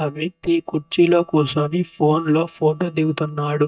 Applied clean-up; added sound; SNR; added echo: neural mask model DeepFilterNet 3.